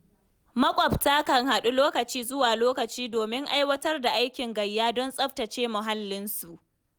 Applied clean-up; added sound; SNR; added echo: none; none; none; none.